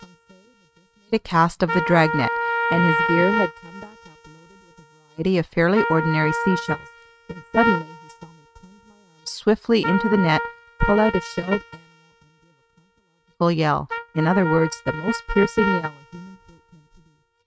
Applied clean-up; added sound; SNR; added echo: neural mask model RNNoise.